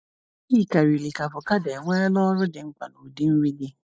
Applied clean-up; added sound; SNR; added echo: neural mask model Resemble Enhance denoiser.